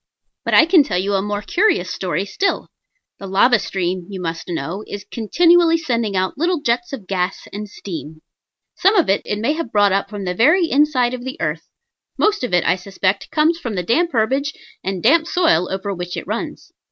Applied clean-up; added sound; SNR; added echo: none; none; none; none.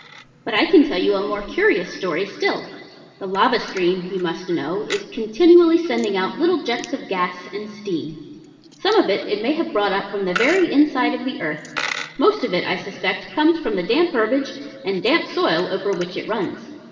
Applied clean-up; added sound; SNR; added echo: none; Coin (dropping); 18 dB; reverberation time 1.9 s.